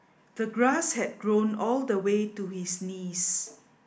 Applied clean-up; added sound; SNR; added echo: none; none; none; none.